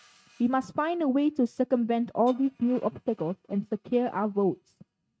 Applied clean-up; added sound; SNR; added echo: neural mask model RNNoise.